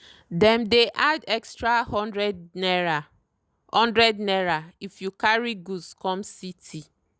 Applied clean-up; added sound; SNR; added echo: none; none; none; none.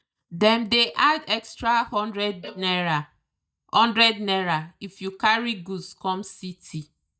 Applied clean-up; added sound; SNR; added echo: neural mask model DeepFilterNet 3.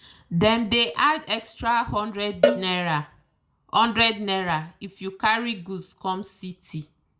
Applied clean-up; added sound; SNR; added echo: none; Cowbell; 4 dB; reverberation time 0.3 s.